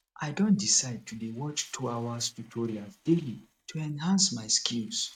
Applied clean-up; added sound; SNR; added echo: neural mask model RNNoise.